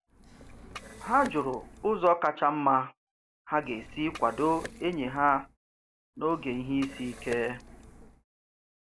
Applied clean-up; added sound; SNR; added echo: none; Liquid; 16 dB; none.